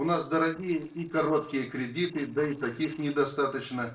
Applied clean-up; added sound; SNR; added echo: neural separator model SepFormer DNS4.